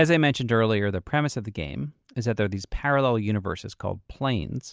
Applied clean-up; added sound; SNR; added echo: none; none; none; none.